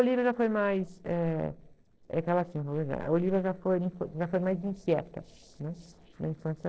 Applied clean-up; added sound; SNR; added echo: neural separator model SepFormer DNS4.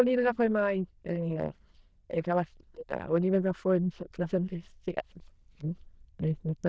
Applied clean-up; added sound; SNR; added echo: neural diffusion model UNIVERSE++.